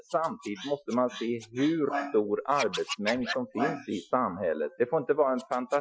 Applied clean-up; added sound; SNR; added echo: classical method Wiener filter.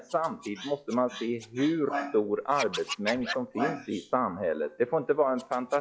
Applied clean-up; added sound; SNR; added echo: classical method log-MMSE.